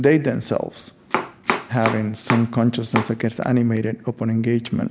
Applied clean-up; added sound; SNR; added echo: none; Domestic sounds, home sounds; 6 dB; none.